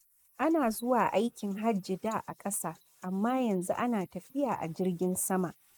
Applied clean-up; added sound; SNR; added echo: neural mask model Resemble Enhance denoiser.